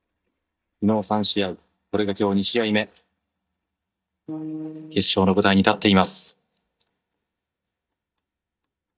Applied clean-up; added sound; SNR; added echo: neural mask model DeepFilterNet 3.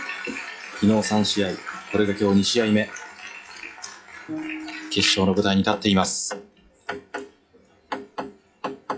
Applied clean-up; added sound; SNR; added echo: classical method WPE with log-MMSE.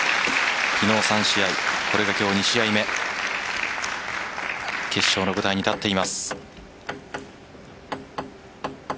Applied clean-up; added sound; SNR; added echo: none; none; none; none.